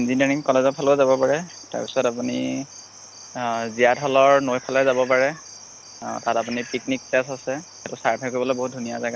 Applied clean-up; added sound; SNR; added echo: none; Cricket + Bird; 20 dB; none.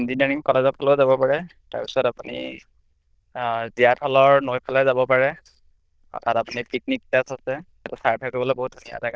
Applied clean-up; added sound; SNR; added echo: neural diffusion model UNIVERSE++.